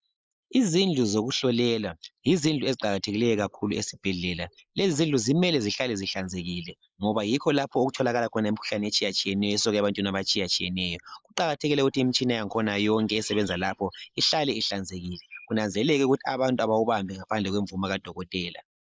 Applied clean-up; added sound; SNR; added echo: neural mask model Resemble Enhance denoiser.